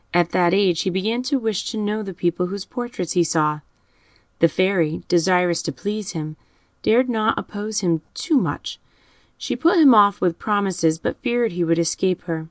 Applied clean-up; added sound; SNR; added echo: none; none; none; none.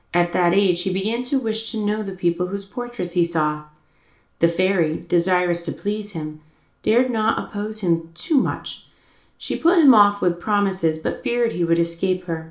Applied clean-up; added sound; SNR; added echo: none; none; none; reverberation time 0.4 s.